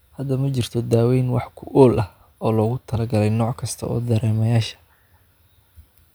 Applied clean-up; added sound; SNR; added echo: none; none; none; none.